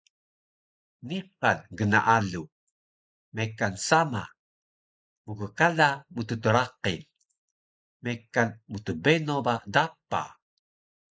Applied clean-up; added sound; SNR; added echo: neural mask model Resemble Enhance denoiser.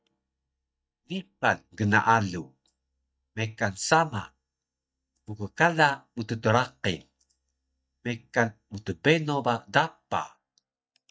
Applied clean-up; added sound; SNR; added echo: neural mask model DeepFilterNet 3.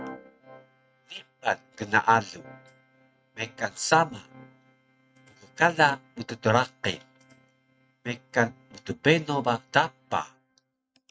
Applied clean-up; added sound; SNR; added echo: neural mask model RNNoise.